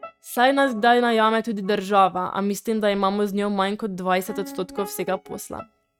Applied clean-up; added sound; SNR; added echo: neural mask model RNNoise.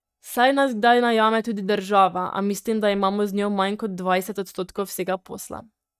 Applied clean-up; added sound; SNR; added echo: neural mask model DeepFilterNet 3.